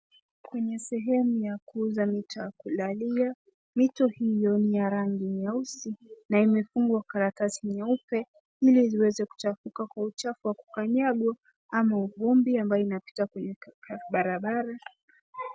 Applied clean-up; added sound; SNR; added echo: none; none; none; none.